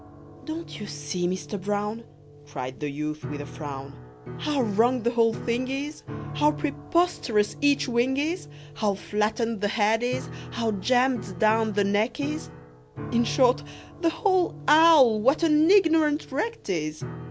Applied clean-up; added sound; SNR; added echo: none; Piano; 14 dB; none.